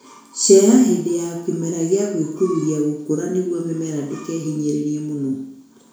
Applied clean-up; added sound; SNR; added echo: none; none; none; reverberation time 0.6 s.